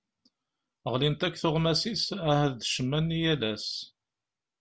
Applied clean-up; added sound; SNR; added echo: none; none; none; none.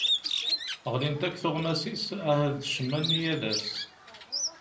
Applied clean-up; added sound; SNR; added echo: none; Bird; 3 dB; reverberation time 0.4 s.